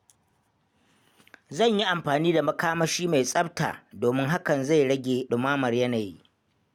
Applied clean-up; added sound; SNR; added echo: none; none; none; none.